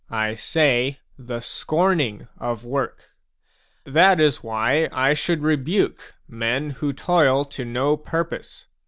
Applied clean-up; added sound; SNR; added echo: none; none; none; none.